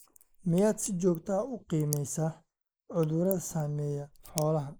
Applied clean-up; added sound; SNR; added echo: neural mask model Resemble Enhance denoiser.